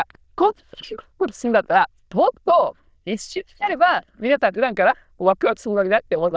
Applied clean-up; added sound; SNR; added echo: neural diffusion model UNIVERSE++.